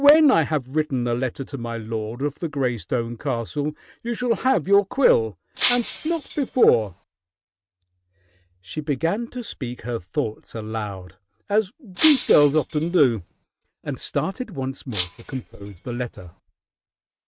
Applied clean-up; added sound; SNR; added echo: neural mask model RNNoise.